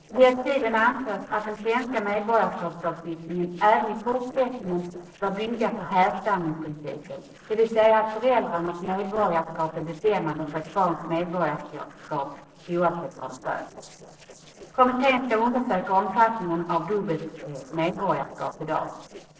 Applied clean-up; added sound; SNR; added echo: neural separator model SepFormer DNS4.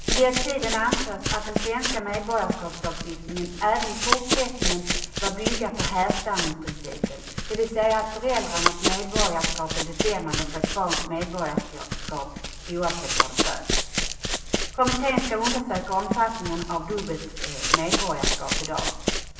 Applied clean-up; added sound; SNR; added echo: none; Run; 0 dB; reverberation time 0.9 s.